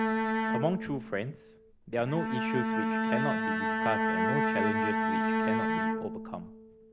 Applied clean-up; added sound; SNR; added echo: none; Bowed string instrument; -5 dB; none.